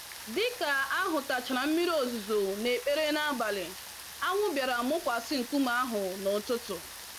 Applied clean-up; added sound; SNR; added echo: none; Rain; 13 dB; none.